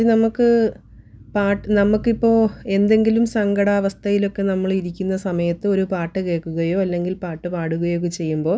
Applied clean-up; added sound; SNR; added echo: none; none; none; none.